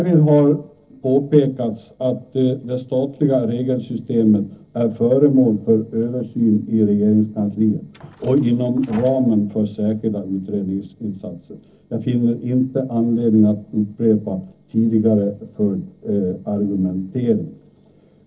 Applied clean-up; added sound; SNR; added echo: neural separator model SepFormer DNS4.